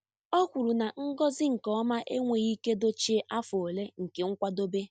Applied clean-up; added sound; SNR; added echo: none; none; none; none.